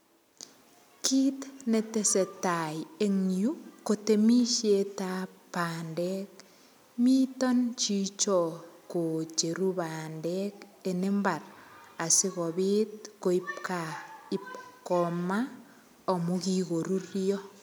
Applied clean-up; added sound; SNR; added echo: none; none; none; none.